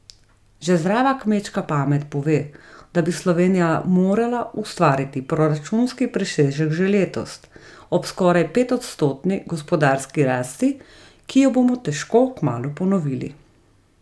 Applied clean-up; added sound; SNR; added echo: none; none; none; none.